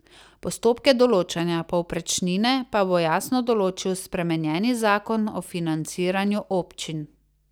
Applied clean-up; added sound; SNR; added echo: none; none; none; none.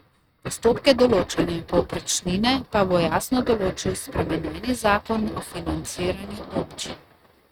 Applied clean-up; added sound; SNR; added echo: neural mask model RNNoise.